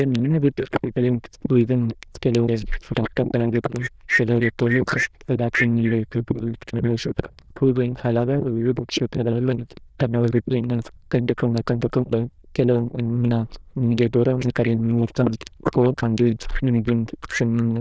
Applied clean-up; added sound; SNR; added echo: neural diffusion model UNIVERSE++.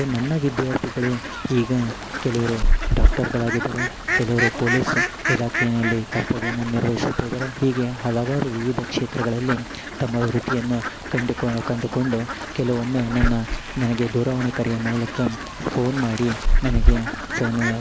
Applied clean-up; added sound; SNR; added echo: none; Fowl; 1 dB; none.